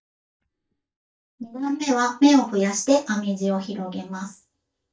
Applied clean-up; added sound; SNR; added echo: neural mask model DeepFilterNet 3.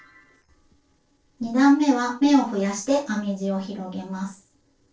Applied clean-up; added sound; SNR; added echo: neural separator model SepFormer DNS4.